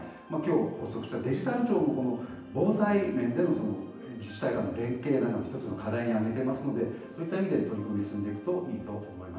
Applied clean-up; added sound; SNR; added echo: none; none; none; reverberation time 0.9 s.